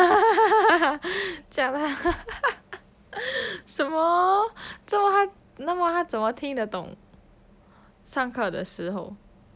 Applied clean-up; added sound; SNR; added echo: none; none; none; none.